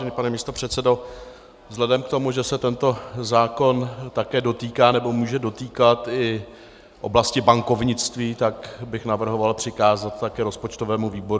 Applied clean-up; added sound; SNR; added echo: none; none; none; none.